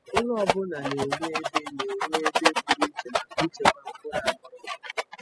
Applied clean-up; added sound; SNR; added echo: classical method spectral subtraction.